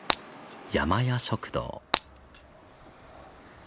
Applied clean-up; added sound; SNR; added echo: none; Shatter; 4 dB; none.